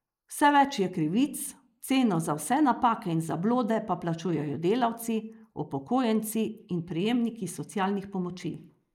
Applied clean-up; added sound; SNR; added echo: neural mask model Resemble Enhance denoiser.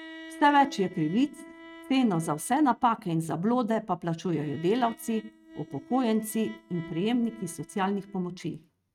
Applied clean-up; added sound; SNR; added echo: neural mask model RNNoise.